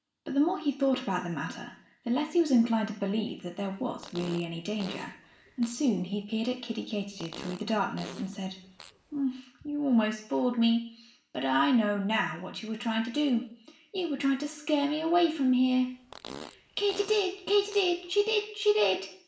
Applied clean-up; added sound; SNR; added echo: none; Fart; 18 dB; reverberation time 0.5 s.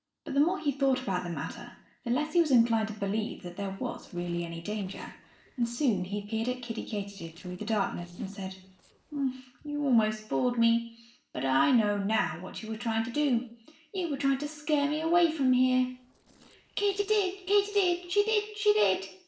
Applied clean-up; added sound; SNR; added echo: neural separator model SepFormer DNS4.